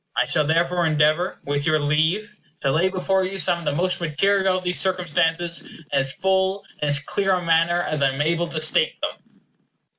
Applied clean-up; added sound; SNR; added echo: none; none; none; none.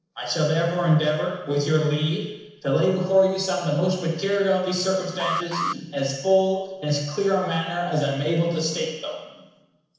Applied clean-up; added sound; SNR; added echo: neural separator model SepFormer DNS4.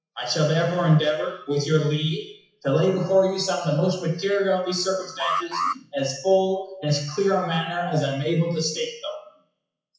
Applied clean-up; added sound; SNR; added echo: classical method WPE with log-MMSE.